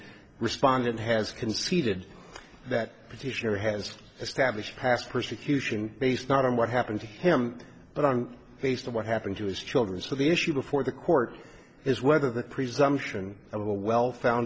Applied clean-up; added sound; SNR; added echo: none; none; none; none.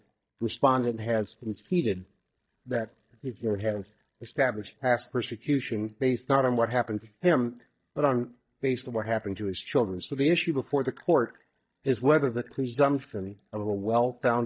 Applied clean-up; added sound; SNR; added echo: neural mask model DeepFilterNet 3.